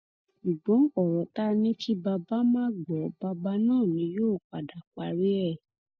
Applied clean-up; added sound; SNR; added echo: neural mask model DeepFilterNet 3.